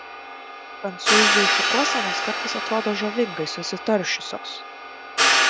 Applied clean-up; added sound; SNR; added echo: none; Hi-hat; -4 dB; none.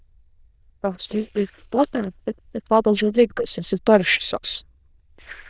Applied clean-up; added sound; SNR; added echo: neural diffusion model UNIVERSE++.